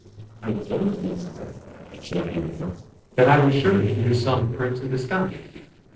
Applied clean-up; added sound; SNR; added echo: neural separator model SepFormer DNS4.